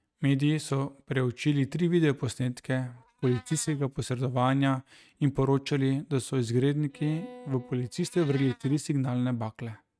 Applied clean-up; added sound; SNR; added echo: neural mask model RNNoise.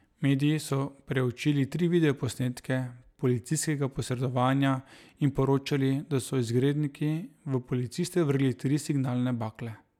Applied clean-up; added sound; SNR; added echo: none; none; none; none.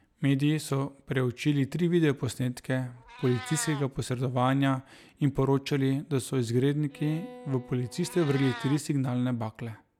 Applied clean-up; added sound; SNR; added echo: none; Bowed string instrument + Meow; 20 dB; none.